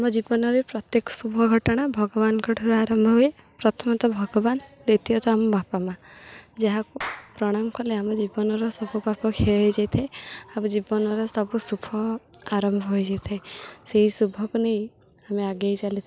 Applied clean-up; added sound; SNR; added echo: none; Clapping; 19 dB; none.